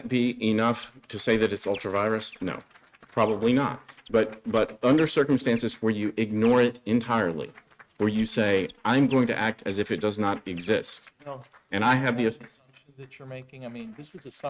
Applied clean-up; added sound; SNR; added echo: neural mask model RNNoise.